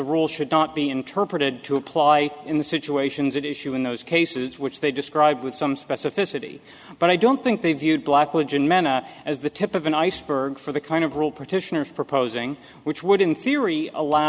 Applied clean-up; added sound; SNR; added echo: none; none; none; none.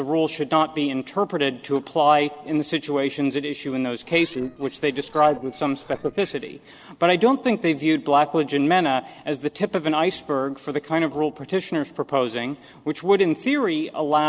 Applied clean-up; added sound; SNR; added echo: neural separator model SepFormer DNS4.